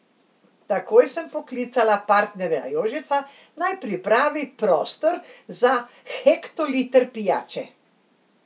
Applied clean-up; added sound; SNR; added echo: none; none; none; none.